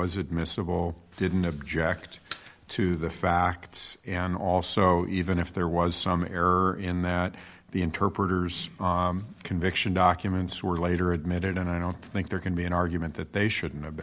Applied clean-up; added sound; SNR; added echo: none; none; none; none.